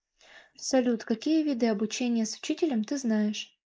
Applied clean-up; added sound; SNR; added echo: neural mask model Resemble Enhance denoiser.